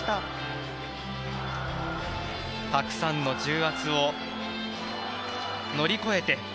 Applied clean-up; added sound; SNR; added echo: none; none; none; none.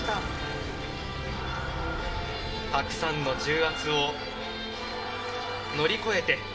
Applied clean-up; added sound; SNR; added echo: none; Boom; 10 dB; reverberation time 0.5 s.